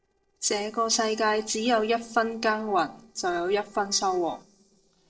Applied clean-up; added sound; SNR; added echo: neural separator model SepFormer DNS4.